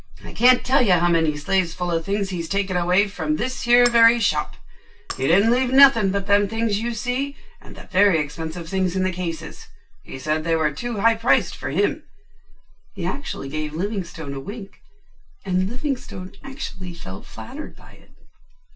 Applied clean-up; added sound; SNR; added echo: none; Shatter; 17 dB; reverberation time 0.1 s.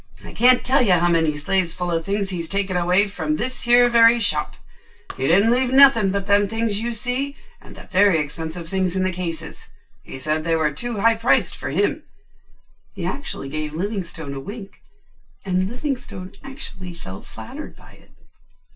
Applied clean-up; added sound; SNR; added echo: neural separator model SepFormer DNS4.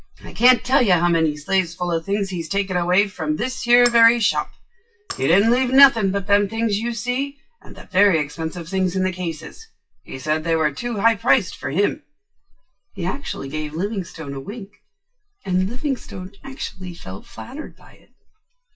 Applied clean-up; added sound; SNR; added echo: classical method WPE with log-MMSE.